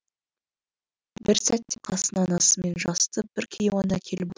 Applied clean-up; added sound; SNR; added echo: none; none; none; none.